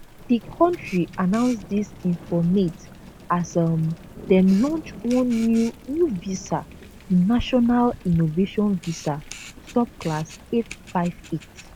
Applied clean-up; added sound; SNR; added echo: none; Thunder / Rain + Camera; 17 dB; none.